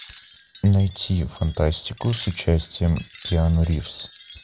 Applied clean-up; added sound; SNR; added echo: none; Wind chime; 13 dB; none.